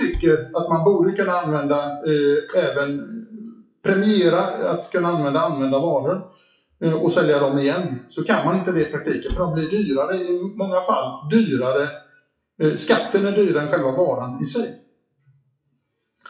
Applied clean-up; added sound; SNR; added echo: classical method WPE with log-MMSE.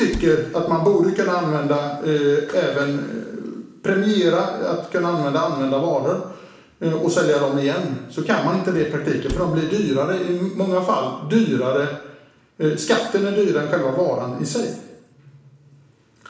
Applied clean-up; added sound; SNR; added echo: none; Cupboard open or close; 13 dB; reverberation time 0.8 s.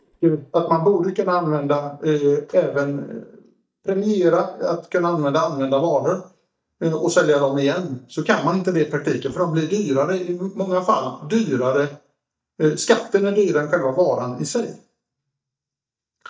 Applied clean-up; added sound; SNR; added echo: neural mask model DeepFilterNet 3.